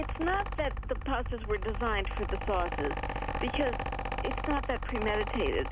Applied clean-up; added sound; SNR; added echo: none; Mechanical fan; 0 dB; none.